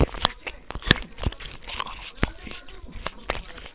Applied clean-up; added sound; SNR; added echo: neural separator model SepFormer WHAMR!.